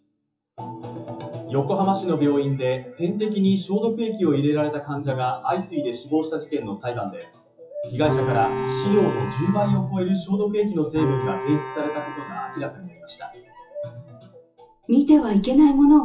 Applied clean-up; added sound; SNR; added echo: classical method WPE with log-MMSE.